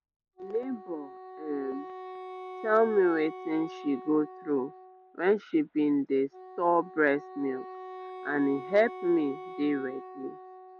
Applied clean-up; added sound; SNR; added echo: none; Wind instrument, woodwind instrument; 14 dB; none.